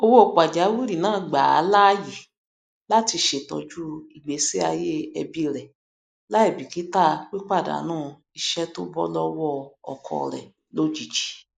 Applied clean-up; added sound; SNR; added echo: neural mask model Resemble Enhance denoiser.